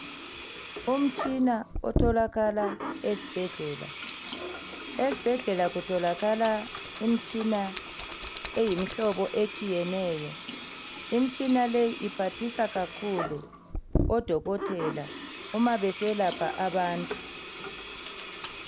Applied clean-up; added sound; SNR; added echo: none; Sink (filling or washing); 7 dB; none.